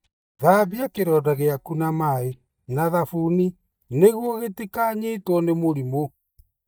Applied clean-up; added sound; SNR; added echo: neural mask model DeepFilterNet 3.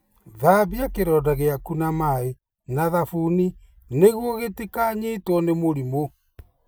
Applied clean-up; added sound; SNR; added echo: none; none; none; none.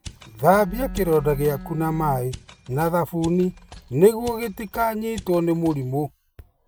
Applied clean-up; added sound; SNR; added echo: none; Mechanisms + Bowed string instrument; 17 dB; none.